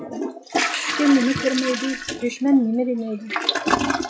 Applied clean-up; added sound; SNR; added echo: classical method log-MMSE.